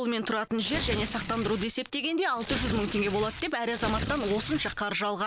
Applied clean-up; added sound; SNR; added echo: none; Tearing; 6 dB; none.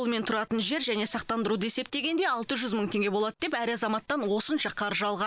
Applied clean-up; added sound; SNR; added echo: none; none; none; none.